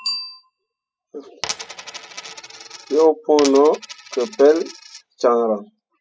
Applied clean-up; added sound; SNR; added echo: classical method spectral subtraction.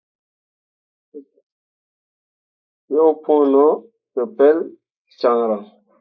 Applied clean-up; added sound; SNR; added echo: neural mask model Resemble Enhance denoiser.